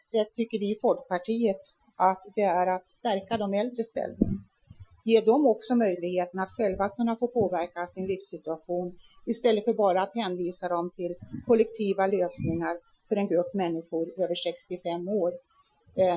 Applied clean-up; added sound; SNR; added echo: classical method Wiener filter.